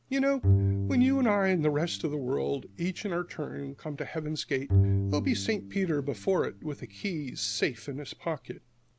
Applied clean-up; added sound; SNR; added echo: none; Bowed string instrument; 2 dB; none.